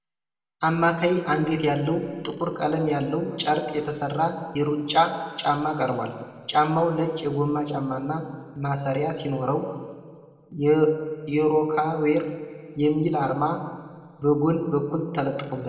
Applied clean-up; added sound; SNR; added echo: none; none; none; reverberation time 1.6 s.